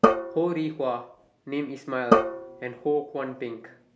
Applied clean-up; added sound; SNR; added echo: none; Drum; -3 dB; none.